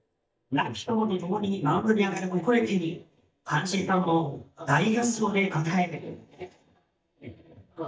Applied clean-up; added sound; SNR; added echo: neural mask model DeepFilterNet 3.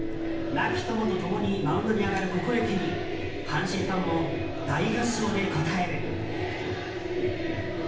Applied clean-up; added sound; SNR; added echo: none; Livestock, farm animals, working animals; 12 dB; reverberation time 0.9 s.